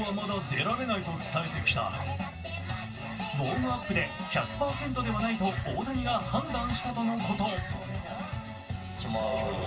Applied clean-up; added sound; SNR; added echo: none; none; none; reverberation time 0.1 s.